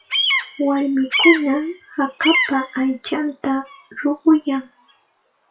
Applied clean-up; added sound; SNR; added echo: classical method WPE with log-MMSE.